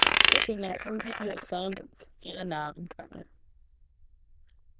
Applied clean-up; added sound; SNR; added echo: neural diffusion model UNIVERSE++.